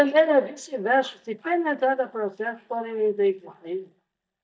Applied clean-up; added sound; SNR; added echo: neural mask model DeepFilterNet 3.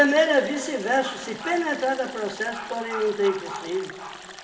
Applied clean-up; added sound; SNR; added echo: none; Stream; 16 dB; reverberation time 2.5 s.